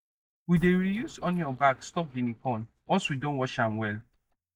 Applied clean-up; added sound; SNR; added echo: neural mask model DeepFilterNet 3.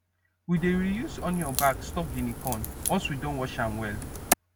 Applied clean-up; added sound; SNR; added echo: none; Crack; 4 dB; none.